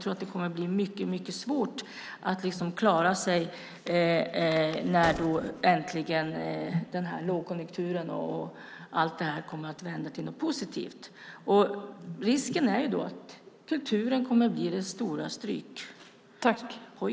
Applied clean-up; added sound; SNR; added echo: none; Gunshot, gunfire; 13 dB; none.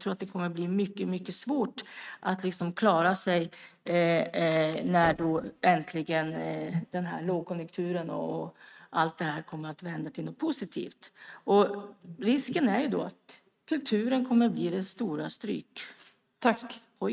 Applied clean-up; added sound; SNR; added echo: neural mask model RNNoise.